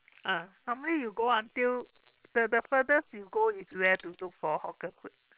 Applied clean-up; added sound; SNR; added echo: neural separator model SepFormer WHAM!.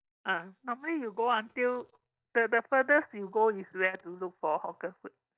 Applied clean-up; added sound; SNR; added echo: neural mask model DeepFilterNet 3.